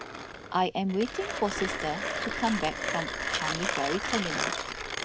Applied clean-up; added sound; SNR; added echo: none; Mechanisms; 1 dB; none.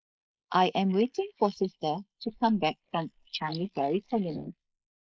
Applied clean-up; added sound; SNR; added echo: neural mask model Resemble Enhance denoiser.